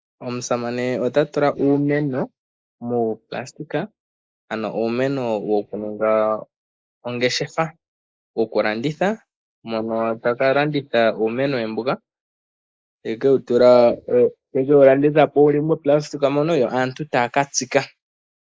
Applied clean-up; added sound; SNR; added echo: neural mask model Resemble Enhance denoiser.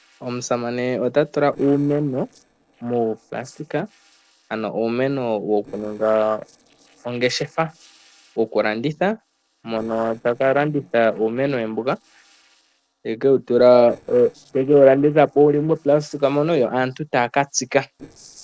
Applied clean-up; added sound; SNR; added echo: neural separator model SepFormer DNS4.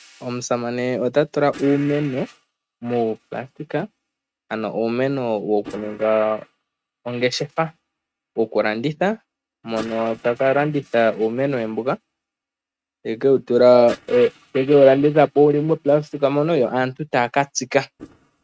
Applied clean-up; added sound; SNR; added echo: neural mask model RNNoise.